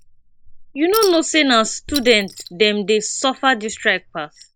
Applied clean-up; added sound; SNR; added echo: neural mask model Resemble Enhance denoiser.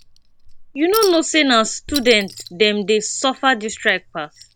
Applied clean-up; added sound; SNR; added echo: none; Chink, clink; 16 dB; none.